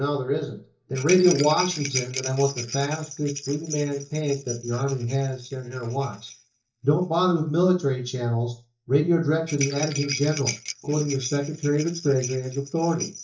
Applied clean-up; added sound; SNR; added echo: neural mask model DeepFilterNet 3.